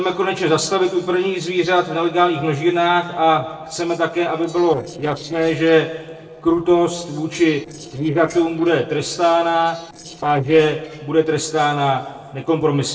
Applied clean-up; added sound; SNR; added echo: neural separator model SepFormer DNS4.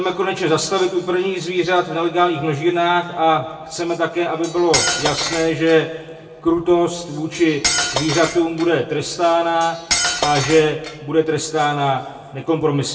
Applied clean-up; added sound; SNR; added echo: none; Cutlery, silverware; 5 dB; reverberation time 1.2 s.